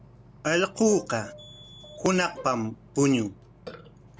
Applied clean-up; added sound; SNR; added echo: none; Burping, eructation + Bowed string instrument; 18 dB; none.